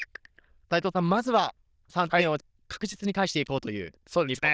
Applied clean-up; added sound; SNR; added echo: neural diffusion model UNIVERSE++.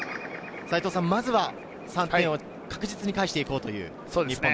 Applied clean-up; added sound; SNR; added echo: none; Bird vocalization, bird call, bird song; 18 dB; none.